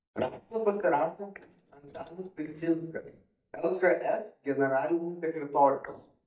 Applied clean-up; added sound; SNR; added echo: neural mask model DeepFilterNet 3.